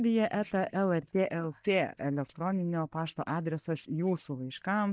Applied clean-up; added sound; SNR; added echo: neural mask model DeepFilterNet 3.